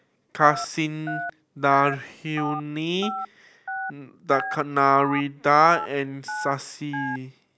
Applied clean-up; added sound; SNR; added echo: none; Telephone; 10 dB; none.